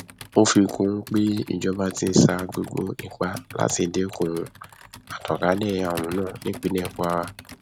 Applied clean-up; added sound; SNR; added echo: none; Computer keyboard; 18 dB; none.